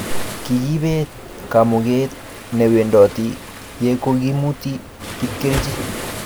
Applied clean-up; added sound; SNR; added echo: none; Waves, surf; 11 dB; none.